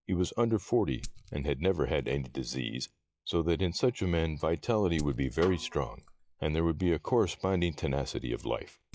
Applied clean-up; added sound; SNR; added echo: classical method log-MMSE.